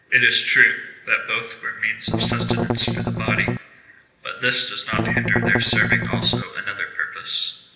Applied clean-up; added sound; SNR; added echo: none; Strum; 0 dB; reverberation time 1.0 s.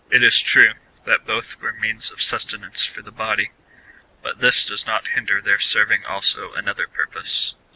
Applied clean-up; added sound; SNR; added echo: none; none; none; none.